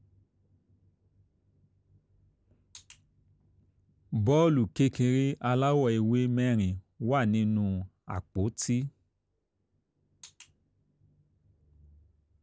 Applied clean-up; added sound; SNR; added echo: none; none; none; none.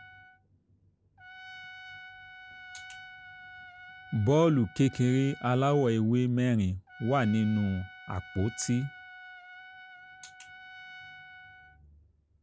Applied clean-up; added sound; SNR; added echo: none; Trumpet; 18 dB; none.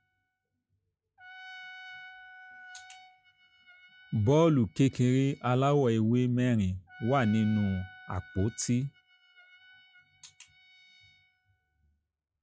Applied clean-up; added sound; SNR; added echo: classical method log-MMSE.